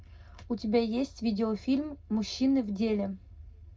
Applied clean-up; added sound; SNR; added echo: none; none; none; reverberation time 0.2 s.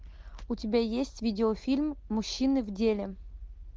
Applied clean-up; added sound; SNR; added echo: none; none; none; none.